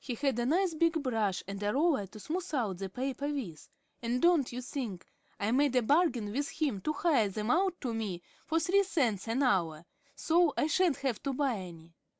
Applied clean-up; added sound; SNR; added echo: none; none; none; none.